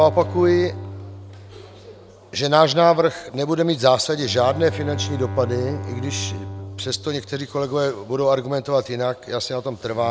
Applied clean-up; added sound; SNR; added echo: none; Bowed string instrument; 12 dB; none.